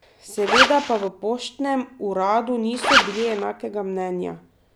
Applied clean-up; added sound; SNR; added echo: none; Zipper (clothing); -4 dB; none.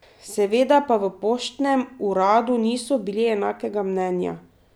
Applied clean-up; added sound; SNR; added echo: none; none; none; none.